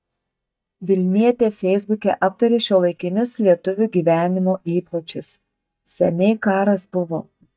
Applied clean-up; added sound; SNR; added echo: neural mask model DeepFilterNet 3.